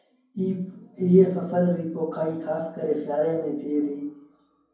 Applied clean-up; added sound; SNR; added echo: none; none; none; reverberation time 0.9 s.